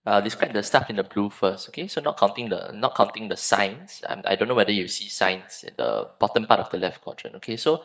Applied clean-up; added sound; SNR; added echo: neural mask model DeepFilterNet 3.